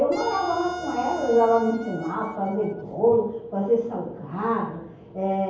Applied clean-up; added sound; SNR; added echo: none; Wind instrument, woodwind instrument; 14 dB; reverberation time 0.9 s.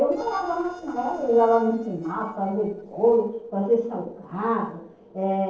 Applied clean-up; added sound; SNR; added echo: neural separator model SepFormer DNS4.